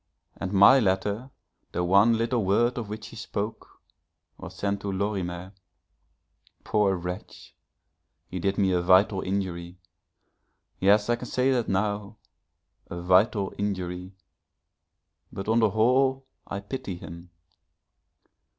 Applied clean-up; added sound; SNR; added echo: none; none; none; none.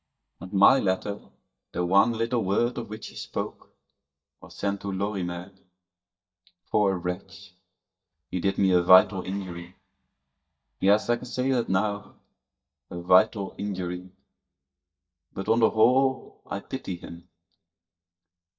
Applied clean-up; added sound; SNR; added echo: neural mask model DeepFilterNet 3.